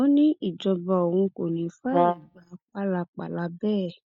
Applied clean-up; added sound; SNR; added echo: neural mask model DeepFilterNet 3.